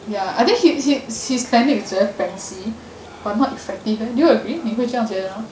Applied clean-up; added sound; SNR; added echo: none; none; none; none.